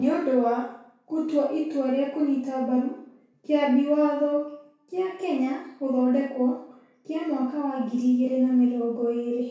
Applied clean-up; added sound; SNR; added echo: none; none; none; reverberation time 0.6 s.